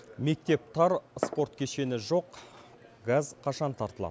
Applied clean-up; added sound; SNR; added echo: none; Glass; 14 dB; none.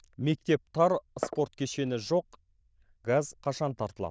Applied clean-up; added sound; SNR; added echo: neural diffusion model UNIVERSE++.